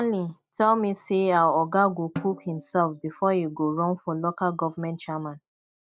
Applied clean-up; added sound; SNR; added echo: neural mask model DeepFilterNet 3.